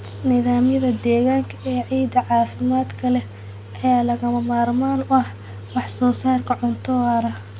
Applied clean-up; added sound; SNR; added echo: none; none; none; none.